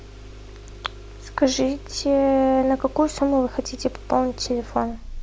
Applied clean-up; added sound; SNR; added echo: none; Engine starting; 15 dB; none.